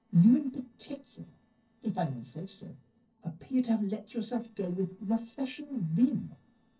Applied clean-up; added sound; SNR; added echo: neural separator model SepFormer DNS4.